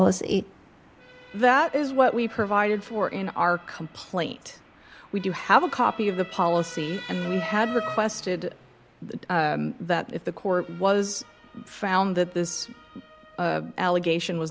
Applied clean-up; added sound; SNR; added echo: none; Motor vehicle (road) / Siren; 17 dB; none.